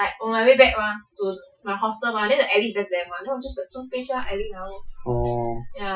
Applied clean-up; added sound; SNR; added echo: classical method Wiener filter.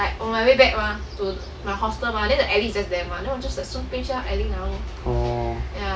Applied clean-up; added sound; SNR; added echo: none; none; none; none.